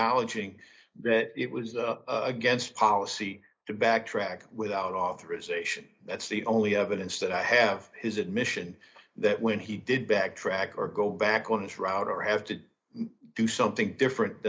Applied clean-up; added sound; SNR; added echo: neural mask model Resemble Enhance denoiser.